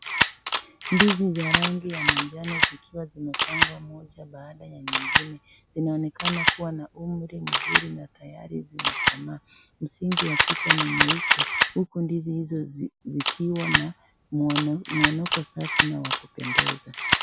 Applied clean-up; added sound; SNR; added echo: none; Camera; -3 dB; none.